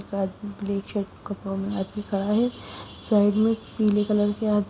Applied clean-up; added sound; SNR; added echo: none; none; none; none.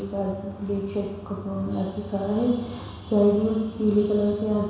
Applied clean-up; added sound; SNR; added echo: none; none; none; reverberation time 1.1 s.